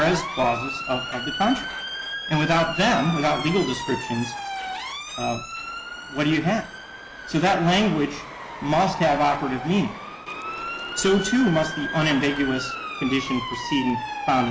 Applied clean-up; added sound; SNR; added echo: none; Motor vehicle (road) / Siren; 8 dB; none.